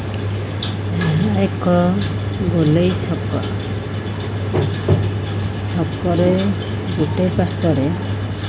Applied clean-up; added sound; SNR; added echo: none; none; none; none.